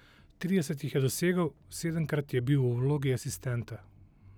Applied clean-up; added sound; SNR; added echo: none; none; none; none.